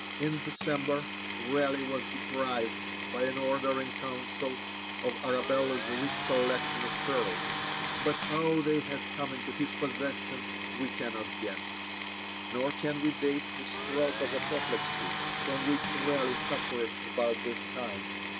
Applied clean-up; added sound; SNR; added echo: none; Power tool + Tools; 1 dB; none.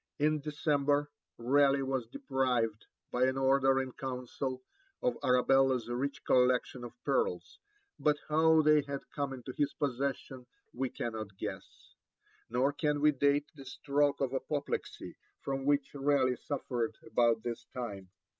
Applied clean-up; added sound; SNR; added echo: none; none; none; none.